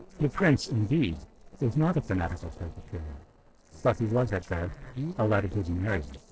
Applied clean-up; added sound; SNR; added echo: neural separator model SepFormer DNS4.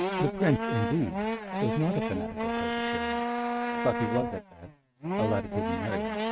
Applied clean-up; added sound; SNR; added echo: neural mask model RNNoise.